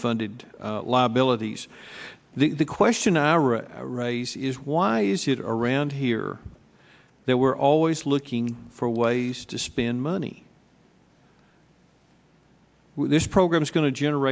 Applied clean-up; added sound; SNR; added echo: neural mask model Resemble Enhance denoiser.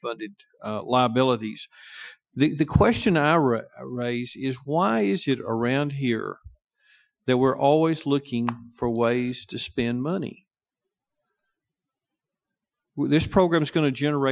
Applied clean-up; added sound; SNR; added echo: classical method Wiener filter.